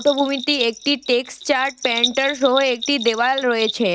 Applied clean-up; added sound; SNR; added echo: neural mask model RNNoise.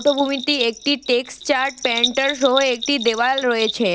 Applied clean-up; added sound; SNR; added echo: none; Bell; 8 dB; none.